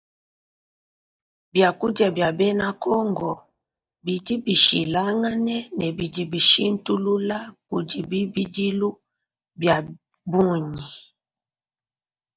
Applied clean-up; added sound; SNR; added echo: neural mask model DeepFilterNet 3.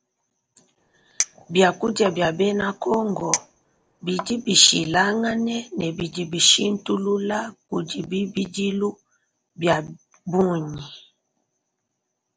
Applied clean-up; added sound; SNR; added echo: none; Chink, clink; 10 dB; none.